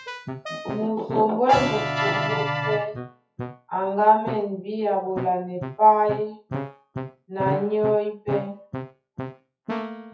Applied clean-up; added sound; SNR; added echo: classical method WPE with log-MMSE.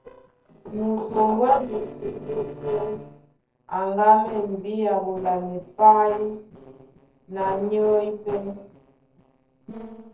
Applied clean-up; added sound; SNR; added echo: neural separator model SepFormer DNS4.